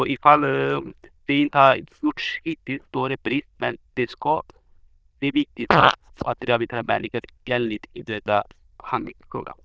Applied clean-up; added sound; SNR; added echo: neural diffusion model UNIVERSE++.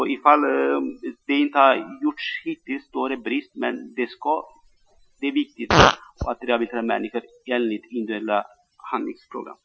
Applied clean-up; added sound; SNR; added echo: classical method Wiener filter.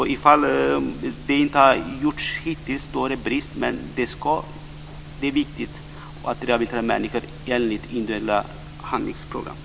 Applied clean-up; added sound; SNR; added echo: none; none; none; none.